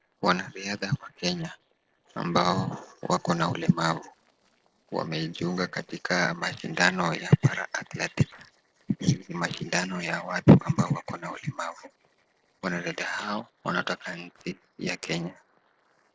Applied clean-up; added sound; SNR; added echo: neural separator model SepFormer DNS4.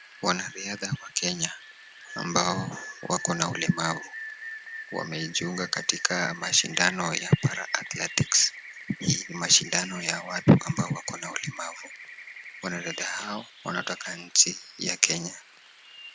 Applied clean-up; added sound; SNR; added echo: none; Rain; 14 dB; none.